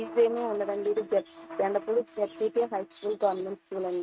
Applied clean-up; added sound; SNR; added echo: neural mask model RNNoise.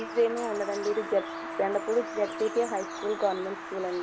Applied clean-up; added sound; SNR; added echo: none; Wind instrument, woodwind instrument + Bird vocalization, bird call, bird song; 8 dB; none.